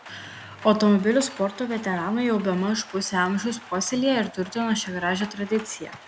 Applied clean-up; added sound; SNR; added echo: none; Rain; 20 dB; none.